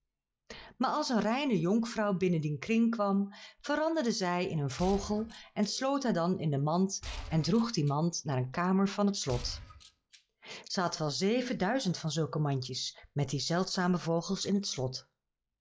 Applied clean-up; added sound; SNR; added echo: classical method log-MMSE.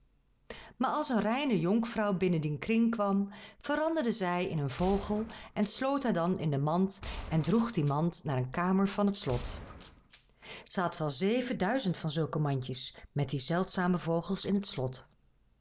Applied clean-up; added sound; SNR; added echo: none; Gunshot, gunfire; 14 dB; none.